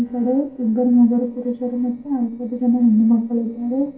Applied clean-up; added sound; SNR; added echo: neural separator model SepFormer DNS4.